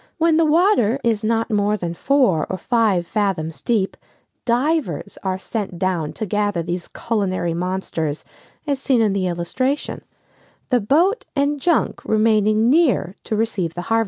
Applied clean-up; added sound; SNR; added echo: none; none; none; none.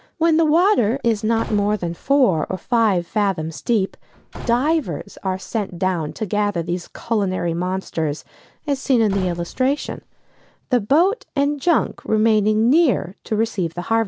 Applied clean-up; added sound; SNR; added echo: none; Slam / Wood; 19 dB; none.